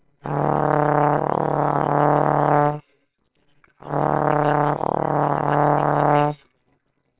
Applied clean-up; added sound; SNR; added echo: neural separator model SepFormer WHAMR!.